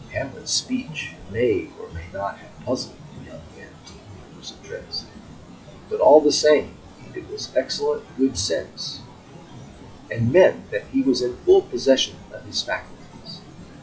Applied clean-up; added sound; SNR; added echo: classical method WPE with log-MMSE.